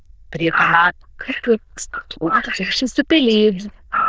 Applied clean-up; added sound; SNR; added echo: neural diffusion model UNIVERSE++.